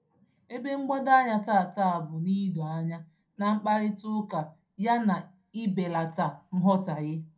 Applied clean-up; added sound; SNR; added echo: none; none; none; reverberation time 0.2 s.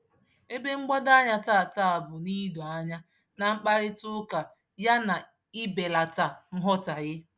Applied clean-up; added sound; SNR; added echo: none; none; none; none.